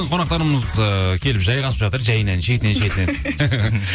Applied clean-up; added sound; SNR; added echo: none; none; none; none.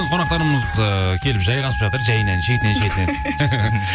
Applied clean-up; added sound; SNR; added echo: none; Wind instrument, woodwind instrument; 9 dB; none.